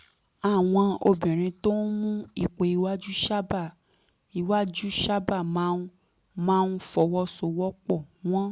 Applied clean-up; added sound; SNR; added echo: none; none; none; none.